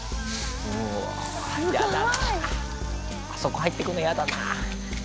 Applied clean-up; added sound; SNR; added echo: none; none; none; none.